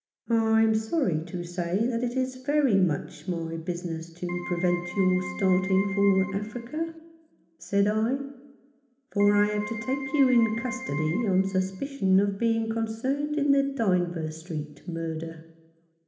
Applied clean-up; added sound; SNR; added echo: none; Keyboard (musical); 11 dB; reverberation time 1.0 s.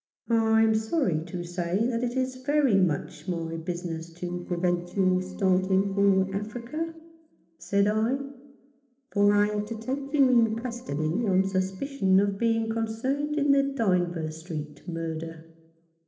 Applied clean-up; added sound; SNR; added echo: neural separator model SepFormer DNS4.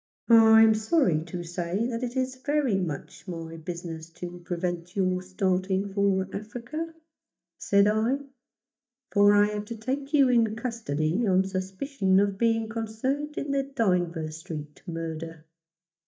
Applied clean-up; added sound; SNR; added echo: neural mask model DeepFilterNet 3.